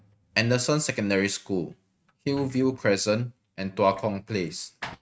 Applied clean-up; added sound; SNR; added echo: neural mask model RNNoise.